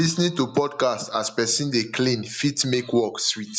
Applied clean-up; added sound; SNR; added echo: none; none; none; none.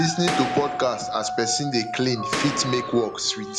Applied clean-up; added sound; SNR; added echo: none; Boom + Dog; 5 dB; none.